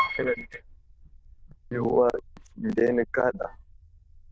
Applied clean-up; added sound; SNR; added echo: neural diffusion model UNIVERSE++.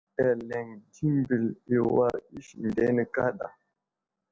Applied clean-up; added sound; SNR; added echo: none; none; none; none.